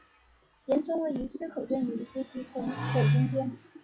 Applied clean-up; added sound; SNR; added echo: classical method log-MMSE.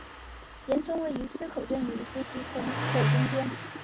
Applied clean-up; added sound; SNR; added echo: none; Engine starting; 0 dB; none.